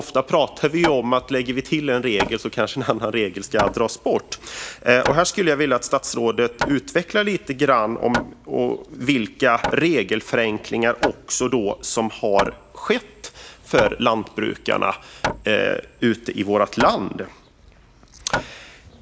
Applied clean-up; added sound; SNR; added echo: none; Hammer; 11 dB; none.